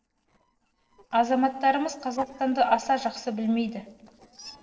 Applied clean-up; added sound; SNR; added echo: neural separator model SepFormer DNS4.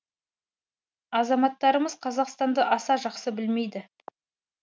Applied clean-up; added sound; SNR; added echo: none; none; none; none.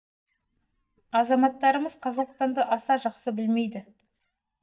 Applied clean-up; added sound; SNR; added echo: neural mask model DeepFilterNet 3.